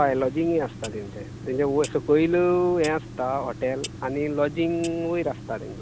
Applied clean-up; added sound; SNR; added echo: none; Clock; 13 dB; none.